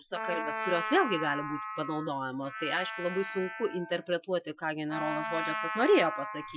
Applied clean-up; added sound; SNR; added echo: classical method Wiener filter.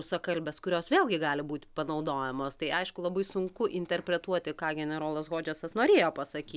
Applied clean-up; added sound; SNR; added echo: none; none; none; none.